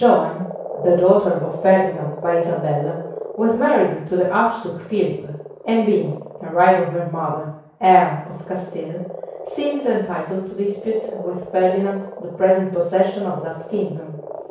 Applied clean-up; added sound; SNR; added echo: none; Frog; 13 dB; reverberation time 0.6 s.